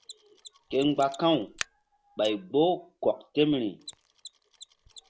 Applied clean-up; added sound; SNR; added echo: none; Mechanisms; 18 dB; none.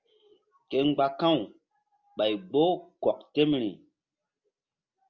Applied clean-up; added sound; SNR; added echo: none; none; none; none.